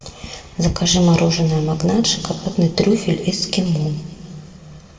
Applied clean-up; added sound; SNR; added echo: none; none; none; reverberation time 1.8 s.